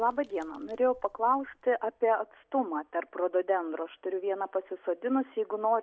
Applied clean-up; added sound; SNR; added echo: none; none; none; none.